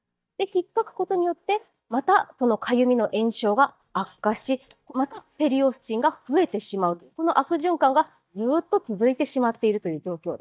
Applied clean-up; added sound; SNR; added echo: neural mask model DeepFilterNet 3.